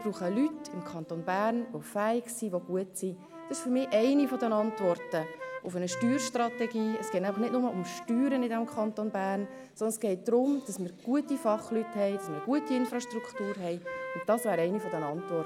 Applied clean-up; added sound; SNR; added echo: none; Wind instrument, woodwind instrument; 12 dB; none.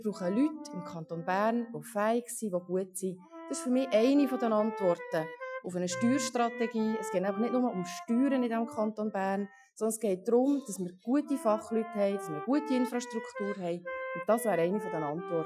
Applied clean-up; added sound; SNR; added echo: classical method Wiener filter.